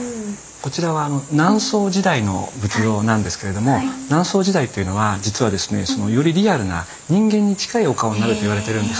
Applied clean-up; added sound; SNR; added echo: none; Bowed string instrument; 15 dB; none.